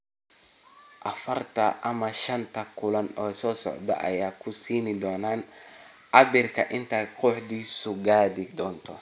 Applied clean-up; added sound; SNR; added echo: none; none; none; none.